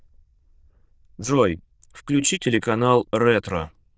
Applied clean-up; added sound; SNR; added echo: neural diffusion model UNIVERSE++.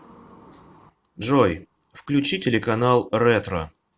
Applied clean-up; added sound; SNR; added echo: none; none; none; none.